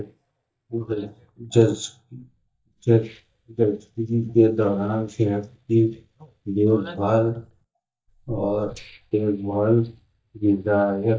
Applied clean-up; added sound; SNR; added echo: neural mask model DeepFilterNet 3.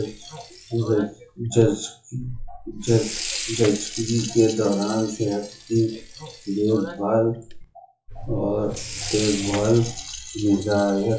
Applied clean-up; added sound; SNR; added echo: classical method WPE with log-MMSE.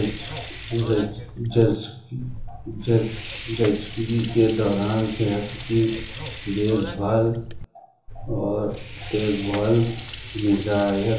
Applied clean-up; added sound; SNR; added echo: none; Sink (filling or washing) / Water; 8 dB; reverberation time 0.6 s.